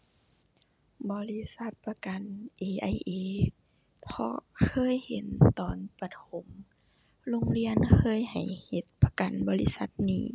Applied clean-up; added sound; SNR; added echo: none; none; none; none.